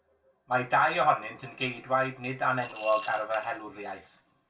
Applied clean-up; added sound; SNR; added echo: none; Coin (dropping) / Glass; 15 dB; reverberation time 0.1 s.